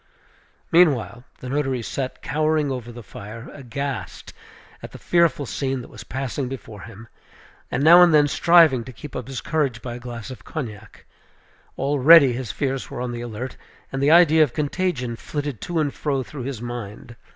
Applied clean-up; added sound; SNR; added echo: none; none; none; none.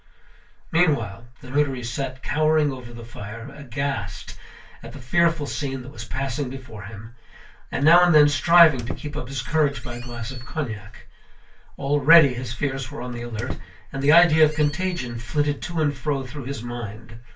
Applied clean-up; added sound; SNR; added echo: none; Squeak; 17 dB; reverberation time 0.2 s.